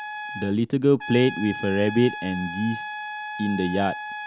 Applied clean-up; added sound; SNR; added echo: none; Trumpet; 10 dB; none.